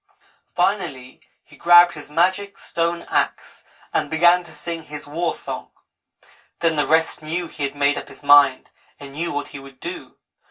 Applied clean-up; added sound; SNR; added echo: none; none; none; reverberation time 0.1 s.